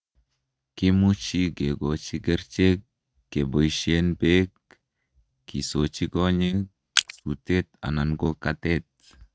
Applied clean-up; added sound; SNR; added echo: neural mask model RNNoise.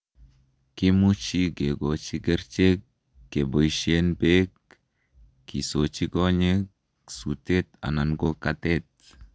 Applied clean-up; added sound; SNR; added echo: none; none; none; none.